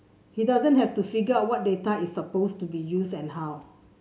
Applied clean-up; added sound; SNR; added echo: none; none; none; none.